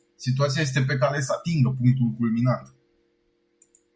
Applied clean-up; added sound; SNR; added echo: none; none; none; none.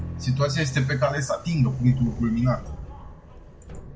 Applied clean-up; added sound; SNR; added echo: none; Bowed string instrument + Subway, metro, underground; 11 dB; none.